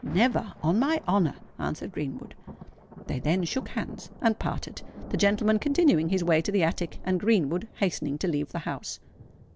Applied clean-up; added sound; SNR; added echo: none; Thunder; 19 dB; none.